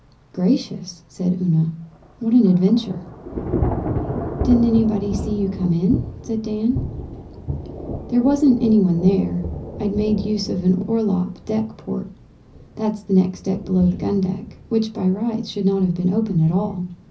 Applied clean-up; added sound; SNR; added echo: none; Thunder / Rain; 10 dB; reverberation time 0.5 s.